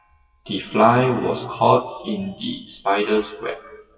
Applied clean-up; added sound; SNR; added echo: classical method WPE with log-MMSE.